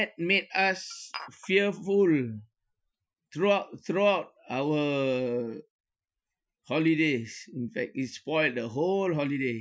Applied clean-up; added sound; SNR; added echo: classical method Wiener filter.